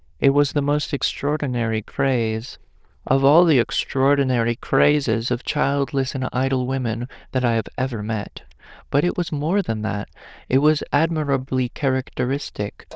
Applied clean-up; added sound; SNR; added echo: neural diffusion model UNIVERSE++.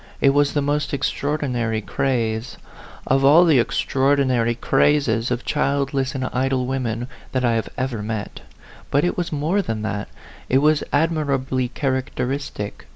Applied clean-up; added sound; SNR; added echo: none; none; none; none.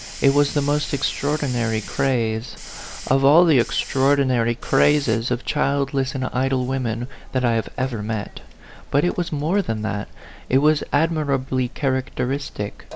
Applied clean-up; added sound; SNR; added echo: none; Hiss; 20 dB; none.